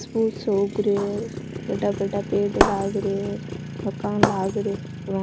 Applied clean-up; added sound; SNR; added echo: none; Motorcycle + Shatter; 3 dB; none.